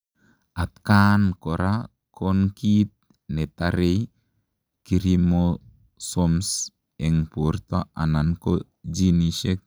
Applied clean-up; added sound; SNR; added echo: none; none; none; none.